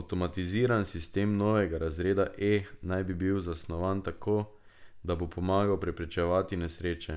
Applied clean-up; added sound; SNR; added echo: none; none; none; none.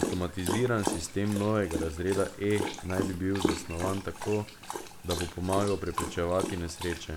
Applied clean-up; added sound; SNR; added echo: none; Dog; 5 dB; none.